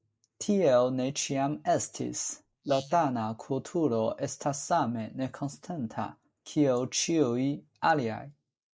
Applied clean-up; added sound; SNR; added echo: neural mask model Resemble Enhance denoiser.